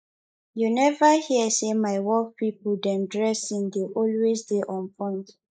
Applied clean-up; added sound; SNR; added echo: neural mask model Resemble Enhance denoiser.